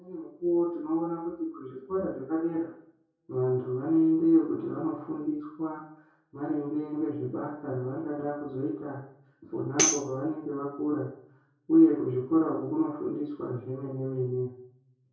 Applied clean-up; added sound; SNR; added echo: none; Tambourine; 2 dB; reverberation time 0.6 s.